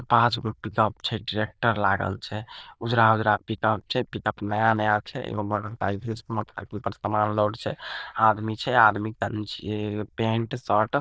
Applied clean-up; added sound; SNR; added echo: neural diffusion model UNIVERSE++.